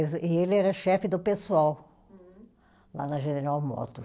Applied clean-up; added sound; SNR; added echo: none; none; none; none.